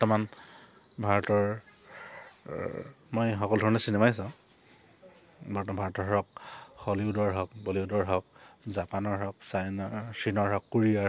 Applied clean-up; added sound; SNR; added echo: none; none; none; none.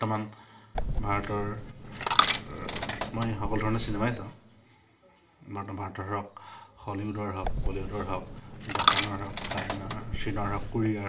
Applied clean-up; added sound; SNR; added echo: none; Coin (dropping); -4 dB; reverberation time 0.5 s.